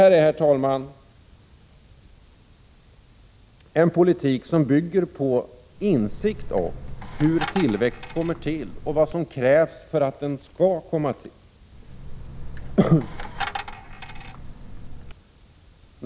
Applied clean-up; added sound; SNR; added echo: none; Coin (dropping); 9 dB; none.